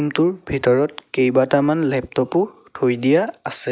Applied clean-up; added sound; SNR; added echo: none; none; none; none.